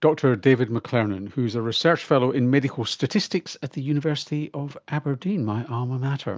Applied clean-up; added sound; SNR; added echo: none; none; none; none.